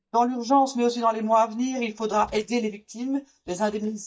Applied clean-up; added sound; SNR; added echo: neural mask model DeepFilterNet 3.